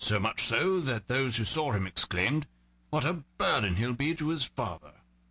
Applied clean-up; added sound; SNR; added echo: none; none; none; none.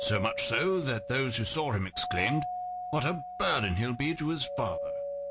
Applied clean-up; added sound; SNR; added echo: none; Doorbell; 7 dB; none.